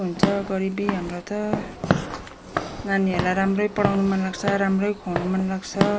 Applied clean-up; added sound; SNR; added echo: none; Walk, footsteps / Siren; 4 dB; none.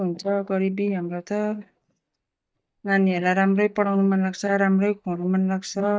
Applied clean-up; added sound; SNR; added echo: neural mask model DeepFilterNet 3.